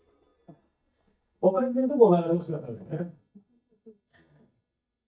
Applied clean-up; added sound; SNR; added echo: neural mask model DeepFilterNet 3.